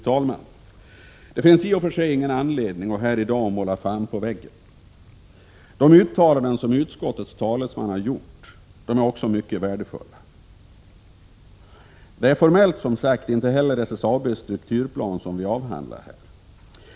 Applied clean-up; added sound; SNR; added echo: none; none; none; none.